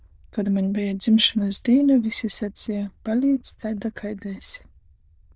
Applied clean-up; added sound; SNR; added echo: neural diffusion model UNIVERSE++.